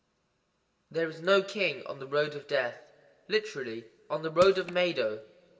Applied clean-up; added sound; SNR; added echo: none; Crushing; 13 dB; reverberation time 2.0 s.